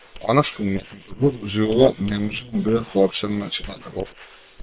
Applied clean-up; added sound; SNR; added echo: neural separator model SepFormer WHAM!.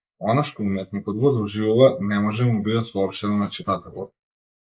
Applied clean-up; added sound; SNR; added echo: neural mask model Resemble Enhance denoiser.